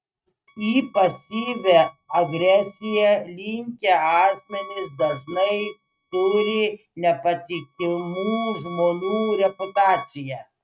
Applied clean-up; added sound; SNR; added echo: neural mask model RNNoise.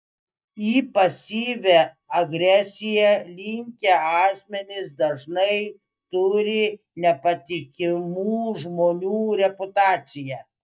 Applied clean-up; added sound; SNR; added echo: neural mask model DeepFilterNet 3.